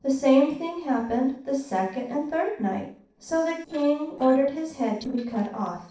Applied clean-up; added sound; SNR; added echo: neural separator model SepFormer DNS4.